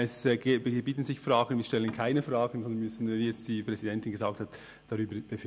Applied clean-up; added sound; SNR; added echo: none; none; none; none.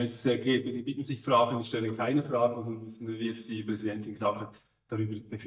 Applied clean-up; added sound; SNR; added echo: neural mask model DeepFilterNet 3.